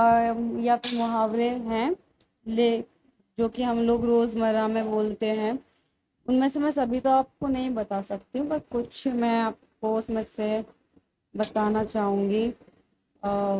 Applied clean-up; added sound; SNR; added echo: neural mask model RNNoise.